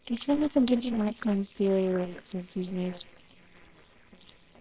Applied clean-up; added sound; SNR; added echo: neural separator model SepFormer WHAMR!.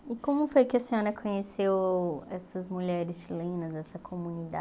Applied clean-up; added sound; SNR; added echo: none; none; none; none.